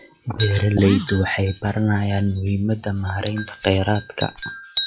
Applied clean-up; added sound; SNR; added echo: classical method log-MMSE.